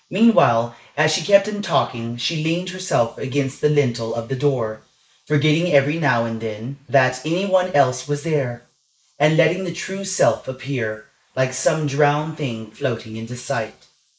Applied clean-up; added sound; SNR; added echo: neural mask model Resemble Enhance denoiser.